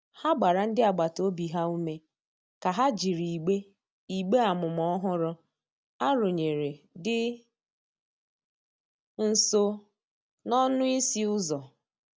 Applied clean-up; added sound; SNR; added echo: none; none; none; none.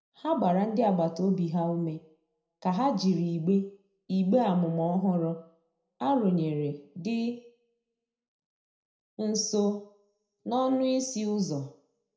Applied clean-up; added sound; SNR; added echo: none; none; none; reverberation time 0.5 s.